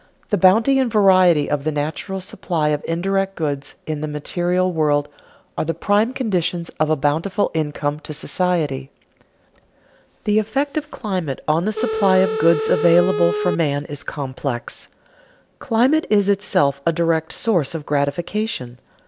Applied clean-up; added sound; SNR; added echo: none; Telephone; 2 dB; none.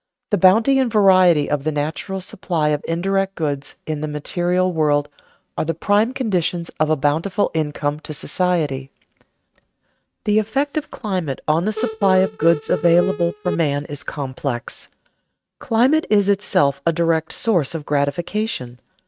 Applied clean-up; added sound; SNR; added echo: neural mask model RNNoise.